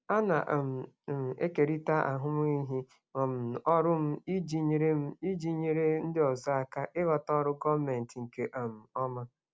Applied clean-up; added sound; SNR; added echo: none; none; none; none.